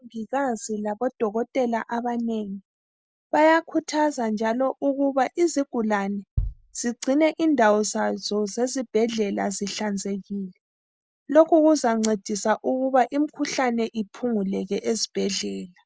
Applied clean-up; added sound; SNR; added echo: none; Bass drum; 11 dB; none.